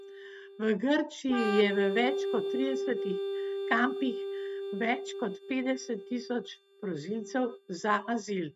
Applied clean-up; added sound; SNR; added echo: neural mask model RNNoise.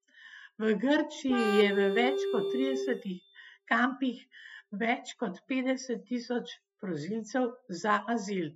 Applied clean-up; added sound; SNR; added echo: classical method Wiener filter.